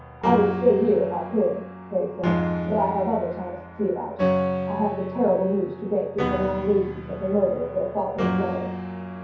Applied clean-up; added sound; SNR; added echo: none; Piano; 4 dB; reverberation time 0.6 s.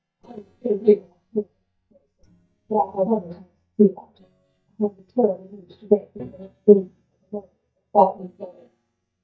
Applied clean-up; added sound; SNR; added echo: neural mask model DeepFilterNet 3.